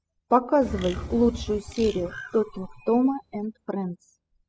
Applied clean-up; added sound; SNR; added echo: classical method spectral subtraction.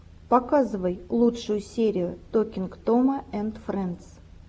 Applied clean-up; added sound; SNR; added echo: none; none; none; none.